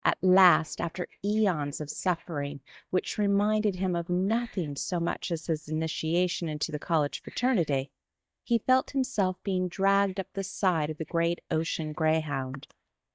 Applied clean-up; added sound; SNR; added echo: neural mask model DeepFilterNet 3.